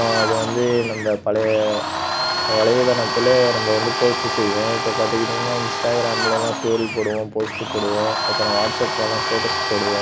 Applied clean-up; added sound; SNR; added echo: none; Domestic sounds, home sounds; 2 dB; none.